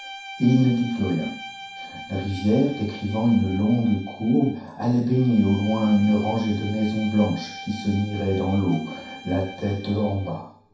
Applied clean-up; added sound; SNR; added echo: none; Bowed string instrument; 17 dB; reverberation time 0.6 s.